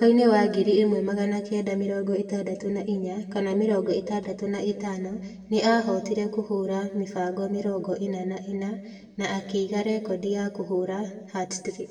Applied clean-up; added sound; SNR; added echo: none; none; none; reverberation time 1.1 s.